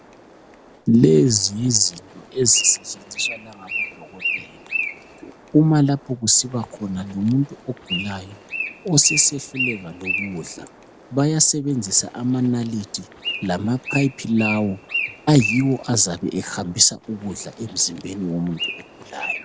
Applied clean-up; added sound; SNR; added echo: none; Bird; 10 dB; none.